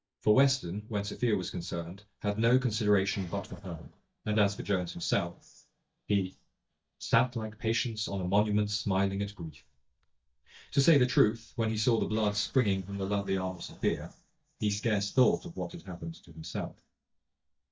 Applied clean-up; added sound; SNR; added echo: neural mask model DeepFilterNet 3.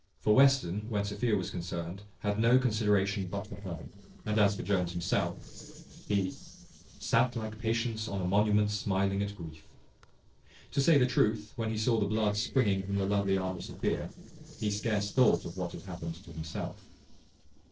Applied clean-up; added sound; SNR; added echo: neural separator model SepFormer DNS4.